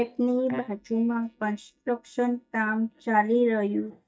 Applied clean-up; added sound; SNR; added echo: neural mask model DeepFilterNet 3.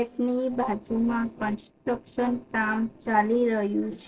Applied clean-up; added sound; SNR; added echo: neural separator model SepFormer DNS4.